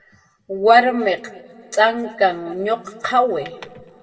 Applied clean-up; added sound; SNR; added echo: none; none; none; reverberation time 2.1 s.